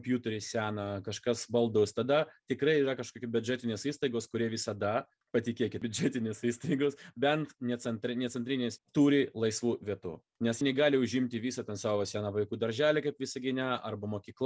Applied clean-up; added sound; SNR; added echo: none; none; none; none.